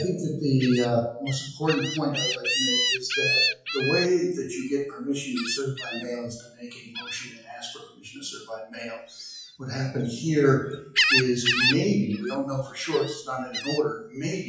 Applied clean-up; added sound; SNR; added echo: classical method WPE with log-MMSE.